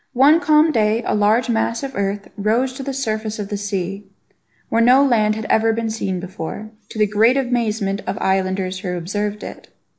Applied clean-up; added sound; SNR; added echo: neural mask model Resemble Enhance denoiser.